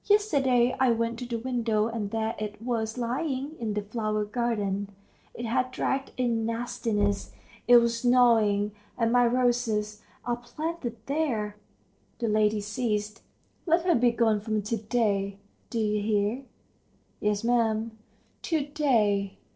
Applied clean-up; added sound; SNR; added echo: neural separator model SepFormer DNS4.